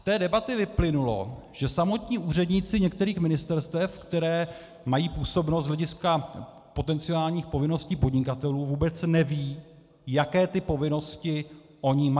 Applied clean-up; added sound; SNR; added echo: none; none; none; none.